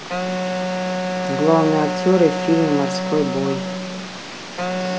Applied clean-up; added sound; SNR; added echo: none; Wind instrument, woodwind instrument; 3 dB; none.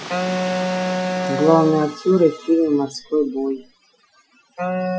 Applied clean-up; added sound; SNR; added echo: classical method Wiener filter.